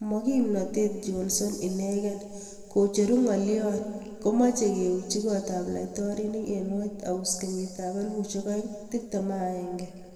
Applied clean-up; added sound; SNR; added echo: none; none; none; reverberation time 2.1 s.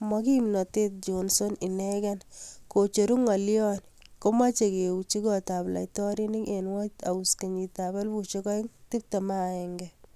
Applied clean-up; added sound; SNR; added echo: none; none; none; none.